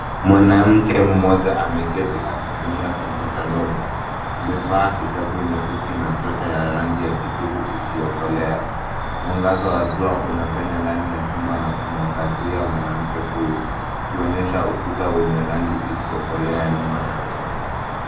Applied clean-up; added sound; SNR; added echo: none; Cricket; 4 dB; reverberation time 0.6 s.